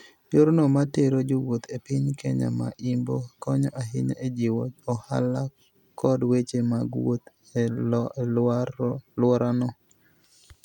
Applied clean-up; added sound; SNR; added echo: none; none; none; none.